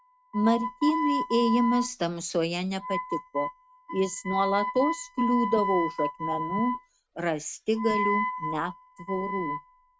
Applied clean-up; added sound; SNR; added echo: neural mask model RNNoise.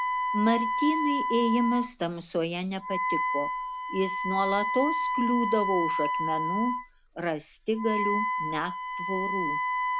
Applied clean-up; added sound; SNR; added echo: none; Wind instrument, woodwind instrument; 0 dB; none.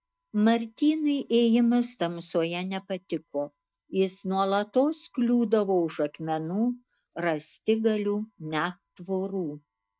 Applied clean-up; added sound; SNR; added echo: neural mask model DeepFilterNet 3.